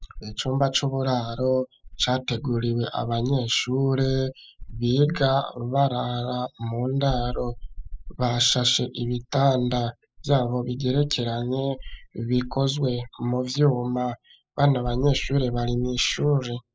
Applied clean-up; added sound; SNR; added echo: classical method spectral subtraction.